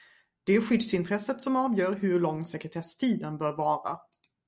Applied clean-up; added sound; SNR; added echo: none; none; none; none.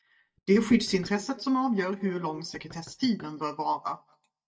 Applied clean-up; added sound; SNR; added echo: neural mask model DeepFilterNet 3.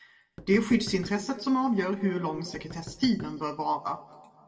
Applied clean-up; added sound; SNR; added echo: none; Knock; 18 dB; reverberation time 1.2 s.